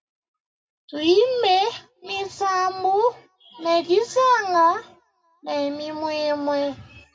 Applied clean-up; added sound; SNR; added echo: none; none; none; reverberation time 0.2 s.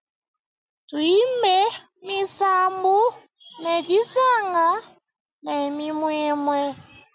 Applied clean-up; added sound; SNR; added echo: none; none; none; none.